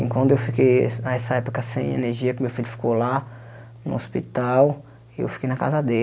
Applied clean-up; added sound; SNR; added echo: none; Piano; 11 dB; none.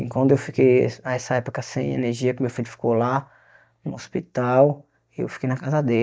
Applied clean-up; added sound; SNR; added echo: neural mask model DeepFilterNet 3.